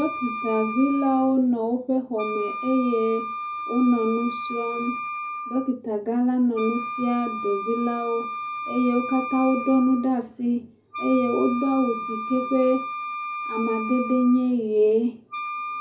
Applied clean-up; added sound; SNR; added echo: none; Wind instrument, woodwind instrument; 8 dB; reverberation time 0.4 s.